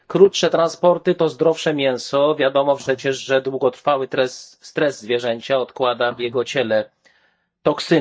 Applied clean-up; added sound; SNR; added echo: neural mask model DeepFilterNet 3.